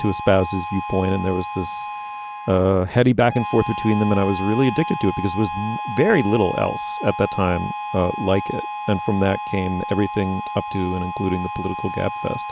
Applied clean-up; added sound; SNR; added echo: none; Harmonica; 8 dB; none.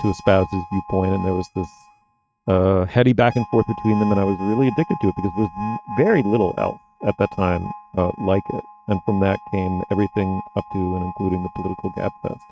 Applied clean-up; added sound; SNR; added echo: neural mask model RNNoise.